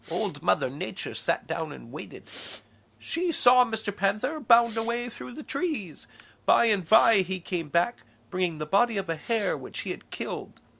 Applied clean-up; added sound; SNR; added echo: none; Respiratory sounds; 19 dB; none.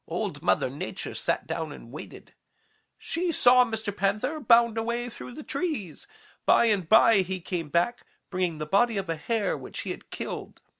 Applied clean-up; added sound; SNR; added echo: none; none; none; none.